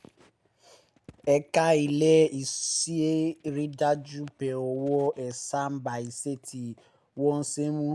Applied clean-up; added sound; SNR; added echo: none; none; none; none.